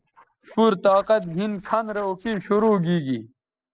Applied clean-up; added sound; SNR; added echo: neural separator model SepFormer DNS4.